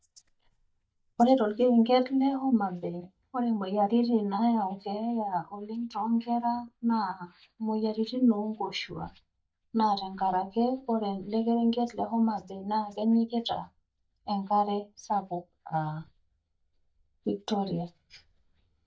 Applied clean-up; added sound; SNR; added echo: neural mask model DeepFilterNet 3.